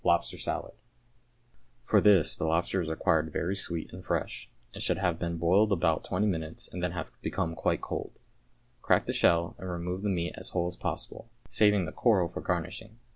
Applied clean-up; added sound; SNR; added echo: none; none; none; none.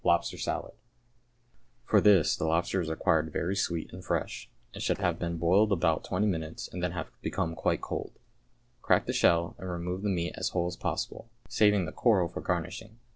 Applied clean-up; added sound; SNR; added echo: neural separator model SepFormer DNS4.